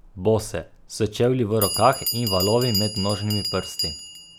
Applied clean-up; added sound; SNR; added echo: none; Bell; 7 dB; none.